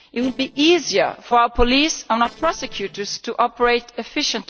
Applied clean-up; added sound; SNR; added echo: neural separator model SepFormer DNS4.